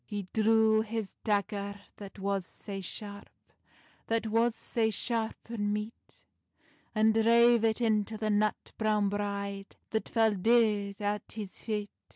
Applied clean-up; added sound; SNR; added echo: none; none; none; none.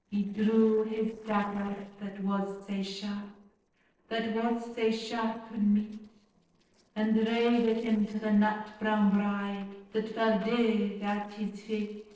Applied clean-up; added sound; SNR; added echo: neural separator model SepFormer DNS4.